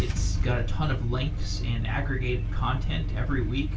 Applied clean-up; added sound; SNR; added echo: none; Engine starting / Car; -2 dB; reverberation time 0.2 s.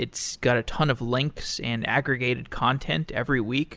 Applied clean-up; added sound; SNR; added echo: none; none; none; none.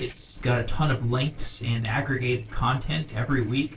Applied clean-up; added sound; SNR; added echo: neural separator model SepFormer DNS4.